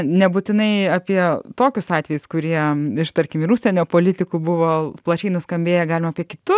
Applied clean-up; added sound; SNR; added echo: none; none; none; none.